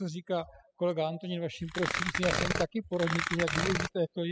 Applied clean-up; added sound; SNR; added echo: classical method spectral subtraction.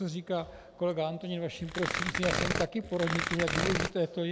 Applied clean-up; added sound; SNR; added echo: none; Tearing; 0 dB; none.